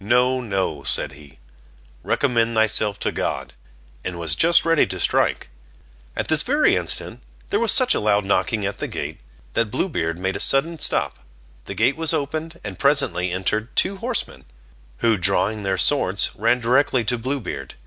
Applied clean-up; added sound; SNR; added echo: none; none; none; none.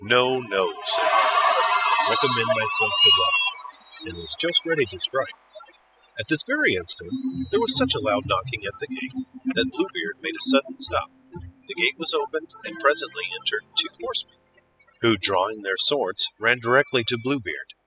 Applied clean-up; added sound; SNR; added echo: classical method spectral subtraction.